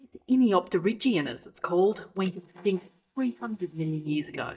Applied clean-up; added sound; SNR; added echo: neural mask model DeepFilterNet 3.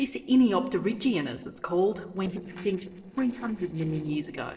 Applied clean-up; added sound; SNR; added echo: neural separator model SepFormer DNS4.